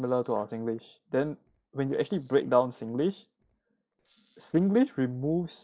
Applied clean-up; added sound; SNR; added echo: neural separator model SepFormer DNS4.